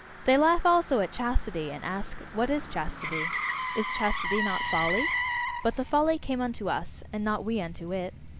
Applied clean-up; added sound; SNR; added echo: none; Motor vehicle (road); 7 dB; none.